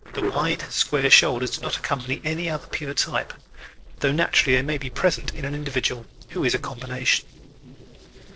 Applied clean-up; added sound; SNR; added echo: neural separator model SepFormer DNS4.